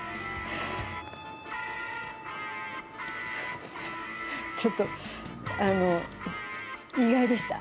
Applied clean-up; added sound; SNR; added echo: none; Guitar; 6 dB; none.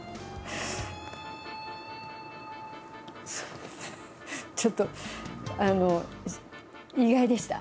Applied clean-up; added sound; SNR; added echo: none; none; none; none.